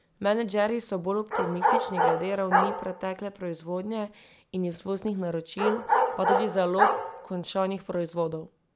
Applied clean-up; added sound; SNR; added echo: none; Bark; -2 dB; none.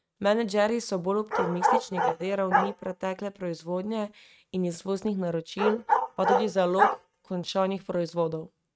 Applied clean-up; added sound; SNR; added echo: neural mask model RNNoise.